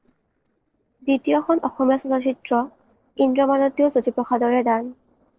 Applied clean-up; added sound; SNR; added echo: neural separator model SepFormer DNS4.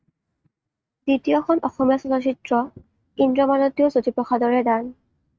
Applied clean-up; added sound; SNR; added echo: neural mask model RNNoise.